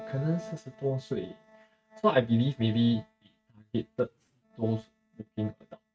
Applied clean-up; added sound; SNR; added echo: neural mask model RNNoise.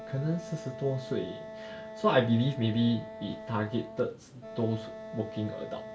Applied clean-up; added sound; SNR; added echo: none; Wind instrument, woodwind instrument; 12 dB; none.